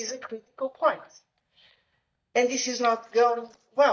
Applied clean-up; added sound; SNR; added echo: neural mask model DeepFilterNet 3.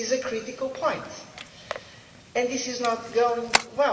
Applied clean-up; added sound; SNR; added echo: none; Camera; 7 dB; reverberation time 1.0 s.